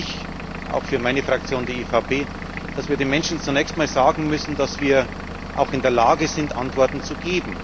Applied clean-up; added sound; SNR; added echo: none; Engine / Vehicle; 9 dB; none.